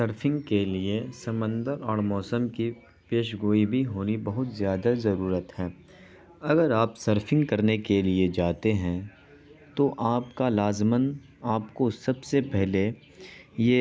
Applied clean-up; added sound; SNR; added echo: none; none; none; none.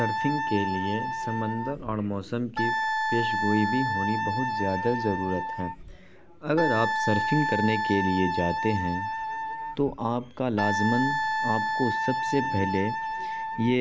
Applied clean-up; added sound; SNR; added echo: none; Wind instrument, woodwind instrument; 1 dB; none.